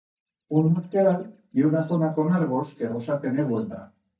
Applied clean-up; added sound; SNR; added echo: neural mask model DeepFilterNet 3.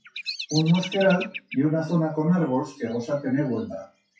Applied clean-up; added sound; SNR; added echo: classical method WPE with log-MMSE.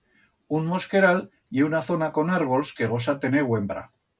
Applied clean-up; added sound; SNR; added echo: none; none; none; none.